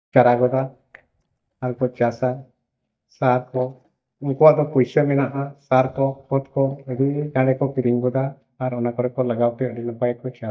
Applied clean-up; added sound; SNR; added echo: neural mask model DeepFilterNet 3.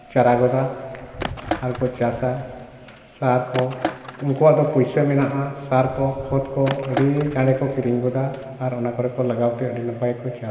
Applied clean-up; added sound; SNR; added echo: none; Skateboard; 12 dB; reverberation time 2.1 s.